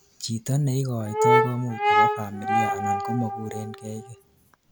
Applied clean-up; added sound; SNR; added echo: none; Brass instrument; -4 dB; none.